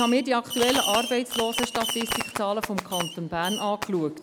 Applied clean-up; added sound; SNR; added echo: none; Fireworks; 5 dB; none.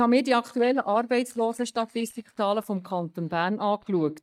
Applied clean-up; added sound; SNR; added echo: neural mask model DeepFilterNet 3.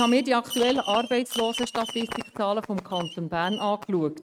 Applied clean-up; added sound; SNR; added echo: neural mask model RNNoise.